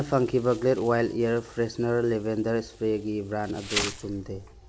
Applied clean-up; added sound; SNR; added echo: none; Insect; 13 dB; none.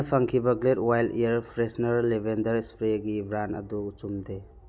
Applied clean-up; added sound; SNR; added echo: none; none; none; none.